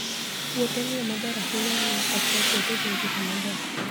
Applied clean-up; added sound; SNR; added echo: none; Tools; -5 dB; none.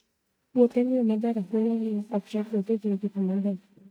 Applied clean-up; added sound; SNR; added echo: neural mask model DeepFilterNet 3.